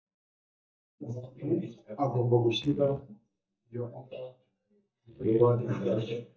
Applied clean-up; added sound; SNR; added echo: neural mask model DeepFilterNet 3.